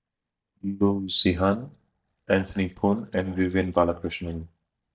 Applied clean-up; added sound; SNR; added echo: neural mask model DeepFilterNet 3.